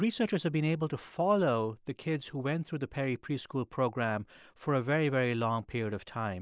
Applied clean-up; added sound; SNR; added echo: none; none; none; none.